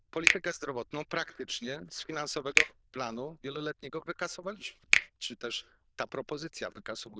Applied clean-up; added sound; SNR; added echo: neural diffusion model UNIVERSE++.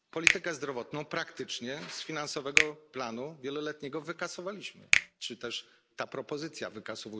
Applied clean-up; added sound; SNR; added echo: none; Finger snapping; -3 dB; none.